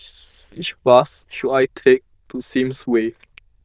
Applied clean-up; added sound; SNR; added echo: neural diffusion model UNIVERSE++.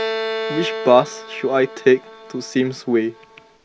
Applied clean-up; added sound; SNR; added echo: none; Bowed string instrument; 9 dB; none.